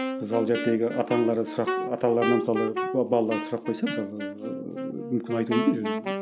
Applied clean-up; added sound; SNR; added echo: none; Wind instrument, woodwind instrument; 5 dB; none.